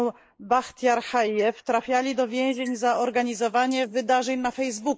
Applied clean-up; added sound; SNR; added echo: neural mask model Resemble Enhance denoiser.